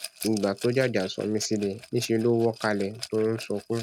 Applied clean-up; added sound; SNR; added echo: neural mask model RNNoise.